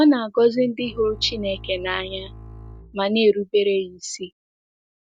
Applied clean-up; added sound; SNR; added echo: none; Bowed string instrument; 18 dB; none.